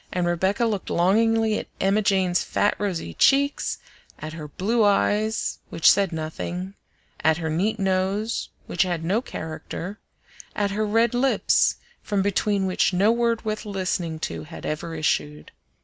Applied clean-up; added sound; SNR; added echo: none; none; none; none.